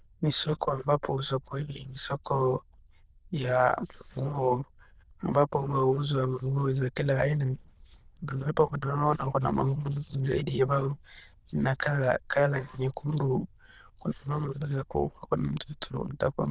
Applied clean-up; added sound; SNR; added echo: neural diffusion model UNIVERSE++.